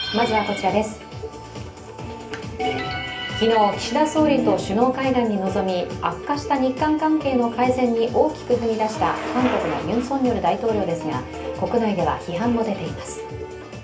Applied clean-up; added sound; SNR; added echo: none; Bicycle; 19 dB; reverberation time 0.3 s.